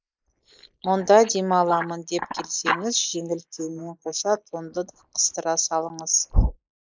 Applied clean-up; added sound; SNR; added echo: neural mask model Resemble Enhance denoiser.